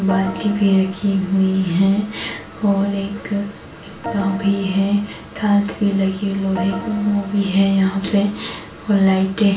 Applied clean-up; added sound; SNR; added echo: none; Organ; 13 dB; reverberation time 0.3 s.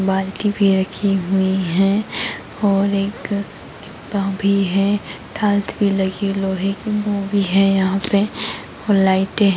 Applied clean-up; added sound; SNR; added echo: none; none; none; none.